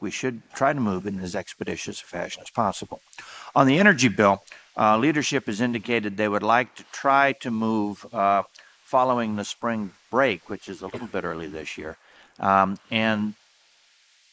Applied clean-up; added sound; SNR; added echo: neural mask model Resemble Enhance denoiser.